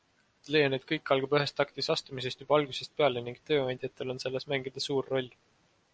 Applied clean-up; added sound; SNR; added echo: none; none; none; none.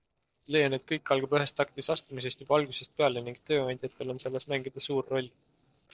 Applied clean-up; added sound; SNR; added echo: neural separator model SepFormer DNS4.